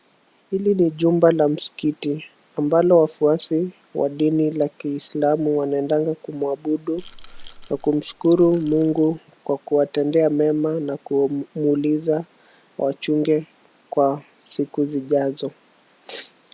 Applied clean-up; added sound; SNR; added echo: none; Rattle / Rattle (instrument); 19 dB; none.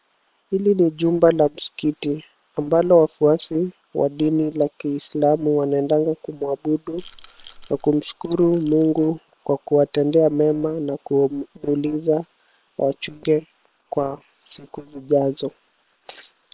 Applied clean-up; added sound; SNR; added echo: neural separator model SepFormer WHAM!.